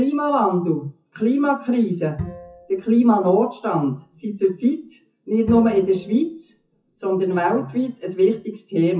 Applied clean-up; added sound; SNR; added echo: classical method WPE with log-MMSE.